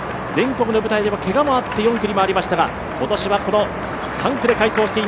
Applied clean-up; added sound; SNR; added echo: none; none; none; none.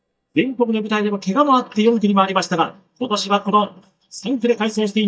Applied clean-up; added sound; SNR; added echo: neural mask model DeepFilterNet 3.